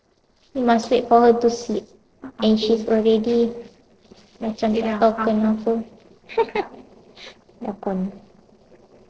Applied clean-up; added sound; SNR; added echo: neural separator model SepFormer DNS4.